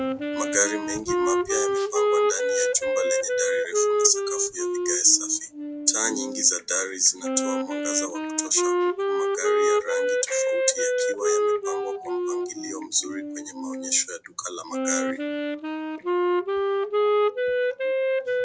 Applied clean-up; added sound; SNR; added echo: none; Wind instrument, woodwind instrument; -3 dB; none.